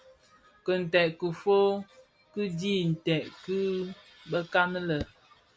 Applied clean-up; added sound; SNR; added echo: none; none; none; none.